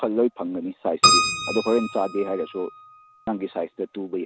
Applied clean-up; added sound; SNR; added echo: none; Keyboard (musical); 0 dB; none.